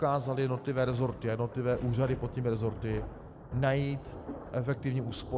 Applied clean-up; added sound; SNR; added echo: none; Thunder; 12 dB; none.